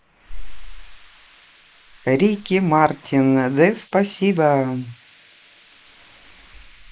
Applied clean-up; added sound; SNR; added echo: neural mask model Resemble Enhance denoiser.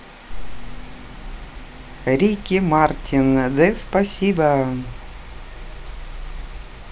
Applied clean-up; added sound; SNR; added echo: none; none; none; none.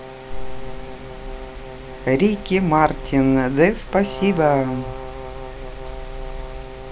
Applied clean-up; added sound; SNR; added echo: none; Brass instrument; 15 dB; none.